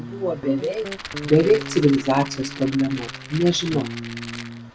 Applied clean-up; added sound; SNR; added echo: none; Guitar + Rattle; 11 dB; none.